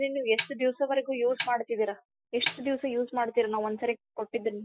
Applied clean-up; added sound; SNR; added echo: classical method Wiener filter.